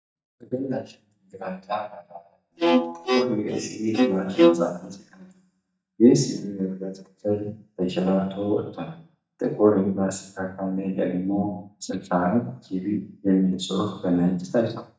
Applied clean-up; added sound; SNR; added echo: neural mask model DeepFilterNet 3.